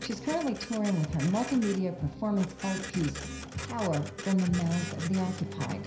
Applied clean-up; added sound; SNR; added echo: none; Printer; 12 dB; reverberation time 0.5 s.